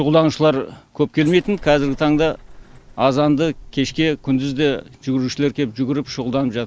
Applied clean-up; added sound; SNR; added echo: none; Bus / Engine; 19 dB; none.